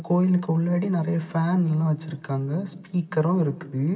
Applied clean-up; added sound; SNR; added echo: none; none; none; reverberation time 2.0 s.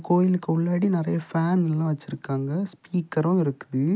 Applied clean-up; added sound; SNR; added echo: none; none; none; none.